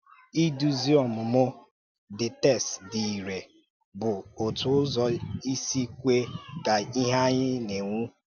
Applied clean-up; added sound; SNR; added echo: none; none; none; none.